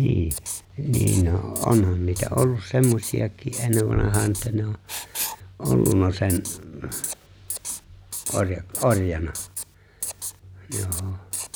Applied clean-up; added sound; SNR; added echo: none; Writing; 11 dB; none.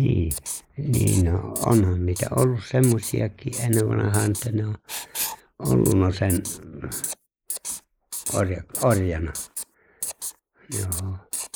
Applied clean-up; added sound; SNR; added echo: neural mask model Resemble Enhance denoiser.